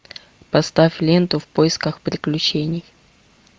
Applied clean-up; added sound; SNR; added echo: none; none; none; none.